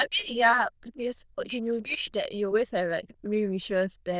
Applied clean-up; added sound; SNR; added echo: neural diffusion model UNIVERSE++.